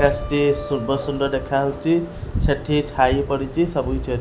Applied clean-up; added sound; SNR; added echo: none; Piano; 14 dB; none.